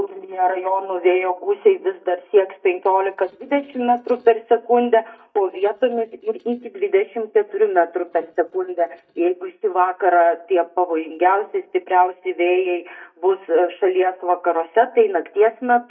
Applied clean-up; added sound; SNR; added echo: neural mask model DeepFilterNet 3.